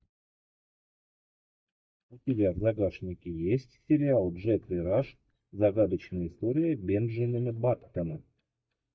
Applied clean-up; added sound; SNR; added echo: neural mask model DeepFilterNet 3.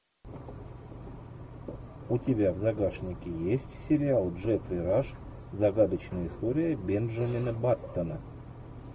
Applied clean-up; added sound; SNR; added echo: none; none; none; none.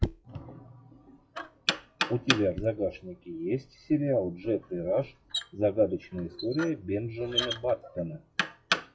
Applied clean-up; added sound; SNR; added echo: classical method log-MMSE.